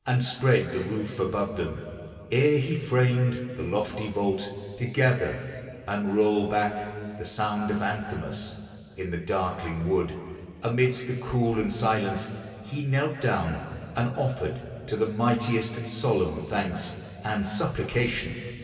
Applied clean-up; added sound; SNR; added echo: none; none; none; reverberation time 2.6 s.